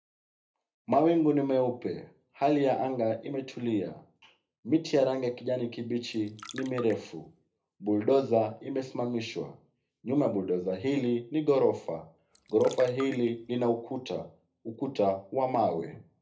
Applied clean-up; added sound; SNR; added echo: none; Trickle, dribble; 18 dB; reverberation time 0.3 s.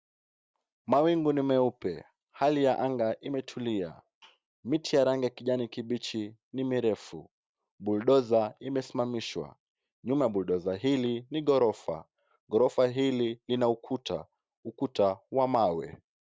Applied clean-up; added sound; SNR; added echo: none; none; none; none.